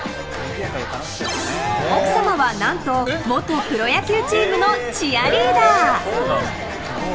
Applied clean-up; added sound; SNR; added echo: none; Wild animals; 20 dB; none.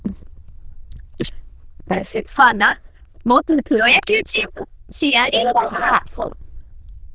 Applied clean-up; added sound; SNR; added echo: neural diffusion model UNIVERSE++.